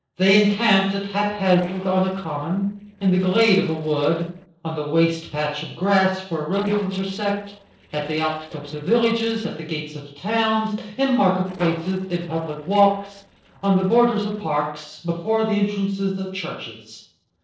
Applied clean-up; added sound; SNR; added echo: neural separator model SepFormer DNS4.